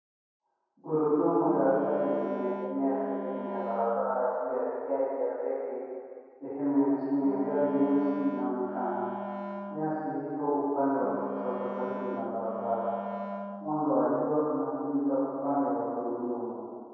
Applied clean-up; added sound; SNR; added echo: none; Wind instrument, woodwind instrument; 10 dB; reverberation time 2.2 s.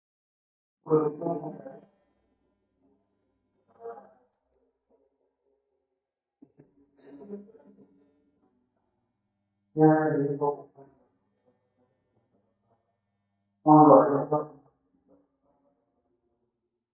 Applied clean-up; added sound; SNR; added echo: neural mask model DeepFilterNet 3.